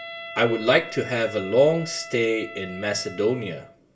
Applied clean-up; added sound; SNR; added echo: none; Wind instrument, woodwind instrument; 15 dB; reverberation time 0.2 s.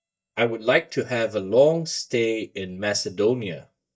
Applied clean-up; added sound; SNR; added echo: neural mask model DeepFilterNet 3.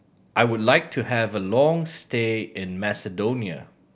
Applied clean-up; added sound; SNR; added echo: none; none; none; none.